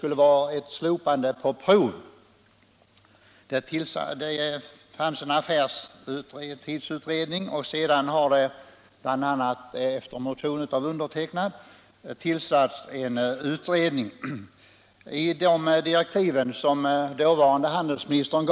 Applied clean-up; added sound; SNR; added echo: none; none; none; none.